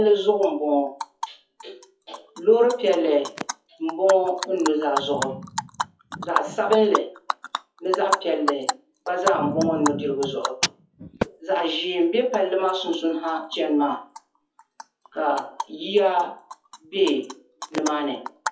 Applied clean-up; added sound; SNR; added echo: classical method WPE with log-MMSE.